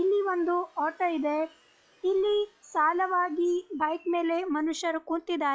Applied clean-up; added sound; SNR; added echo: classical method log-MMSE.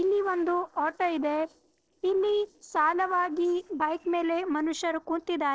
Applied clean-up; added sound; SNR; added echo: neural separator model SepFormer DNS4.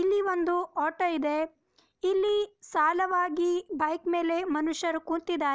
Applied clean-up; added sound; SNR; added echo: none; none; none; none.